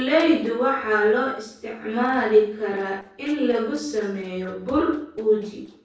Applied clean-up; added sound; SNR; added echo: neural separator model SepFormer DNS4.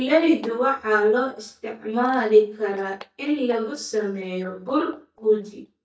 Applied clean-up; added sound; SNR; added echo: neural mask model DeepFilterNet 3.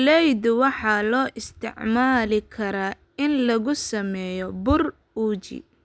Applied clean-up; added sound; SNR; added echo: none; none; none; none.